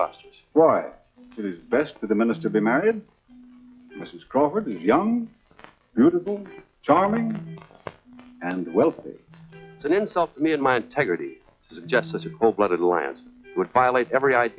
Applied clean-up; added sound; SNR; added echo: classical method log-MMSE.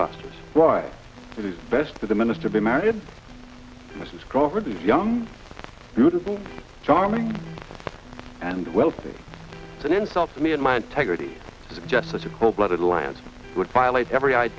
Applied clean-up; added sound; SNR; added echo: none; Electric guitar; 20 dB; none.